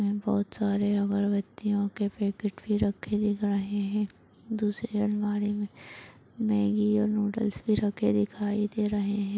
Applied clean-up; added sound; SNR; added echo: none; none; none; none.